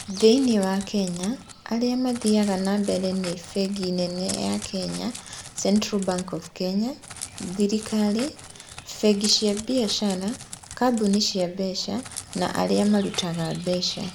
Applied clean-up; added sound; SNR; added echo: none; Crackle; 16 dB; none.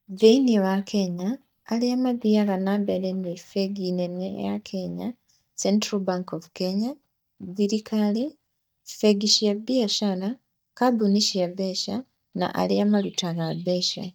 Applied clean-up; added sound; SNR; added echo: neural mask model DeepFilterNet 3.